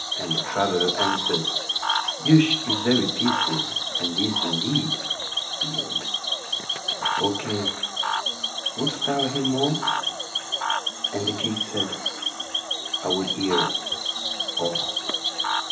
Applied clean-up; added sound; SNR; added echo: none; Cricket / Frog; -1 dB; reverberation time 0.4 s.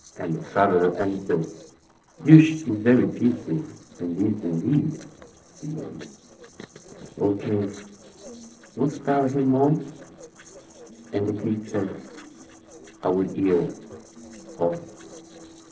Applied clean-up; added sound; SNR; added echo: neural separator model SepFormer DNS4.